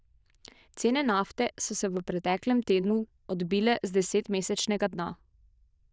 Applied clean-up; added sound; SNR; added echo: neural diffusion model UNIVERSE++.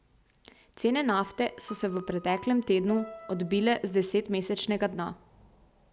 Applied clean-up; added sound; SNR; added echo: none; Piano; 16 dB; none.